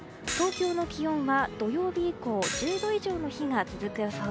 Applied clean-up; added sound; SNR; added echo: none; Shatter; 11 dB; none.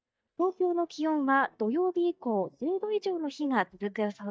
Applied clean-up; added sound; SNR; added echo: neural mask model DeepFilterNet 3.